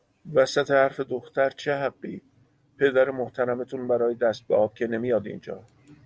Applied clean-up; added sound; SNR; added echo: none; none; none; none.